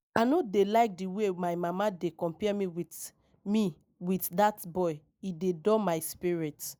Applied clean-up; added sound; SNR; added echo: neural mask model Resemble Enhance denoiser.